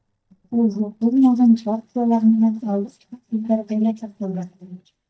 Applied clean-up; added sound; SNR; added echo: neural mask model DeepFilterNet 3.